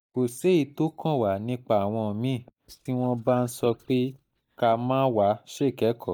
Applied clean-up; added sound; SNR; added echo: neural mask model DeepFilterNet 3.